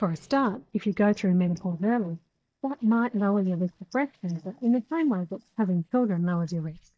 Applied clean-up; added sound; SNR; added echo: neural mask model DeepFilterNet 3.